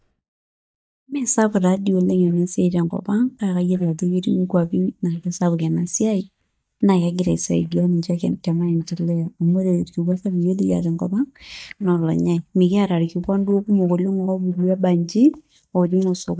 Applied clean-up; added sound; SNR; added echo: neural mask model DeepFilterNet 3.